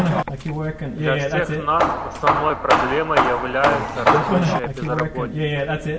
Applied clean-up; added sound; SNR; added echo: none; Hammer / Wood; -4 dB; none.